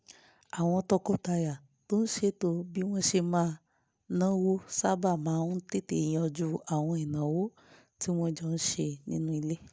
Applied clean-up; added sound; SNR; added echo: none; none; none; none.